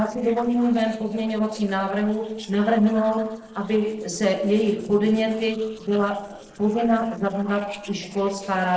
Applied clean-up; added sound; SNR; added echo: neural separator model SepFormer DNS4.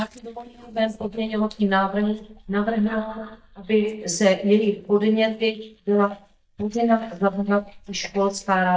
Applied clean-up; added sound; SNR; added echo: neural mask model DeepFilterNet 3.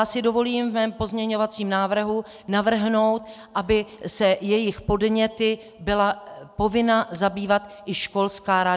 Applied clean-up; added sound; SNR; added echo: none; none; none; none.